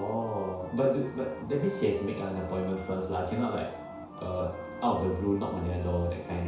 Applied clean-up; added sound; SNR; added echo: none; Wind instrument, woodwind instrument; 17 dB; reverberation time 0.6 s.